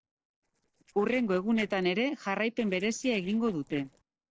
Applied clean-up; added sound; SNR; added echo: neural separator model SepFormer DNS4.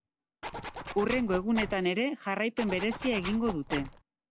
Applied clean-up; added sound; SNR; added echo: none; Zipper (clothing); 8 dB; none.